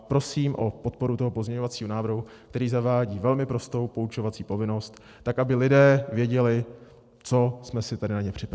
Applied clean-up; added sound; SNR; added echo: none; none; none; none.